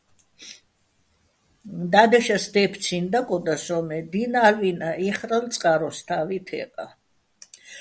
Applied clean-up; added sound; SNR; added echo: none; none; none; none.